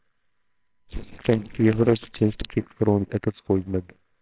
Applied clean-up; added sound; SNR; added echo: neural separator model SepFormer WHAMR!.